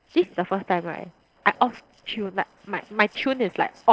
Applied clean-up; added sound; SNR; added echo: neural separator model SepFormer DNS4.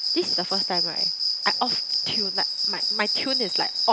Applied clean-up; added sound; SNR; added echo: none; Cricket; -4 dB; none.